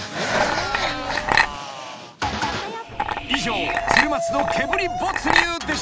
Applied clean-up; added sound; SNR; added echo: none; Chink, clink; -1 dB; none.